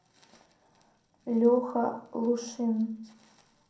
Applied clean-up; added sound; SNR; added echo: none; none; none; reverberation time 0.5 s.